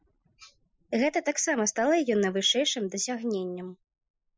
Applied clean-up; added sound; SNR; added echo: classical method Wiener filter.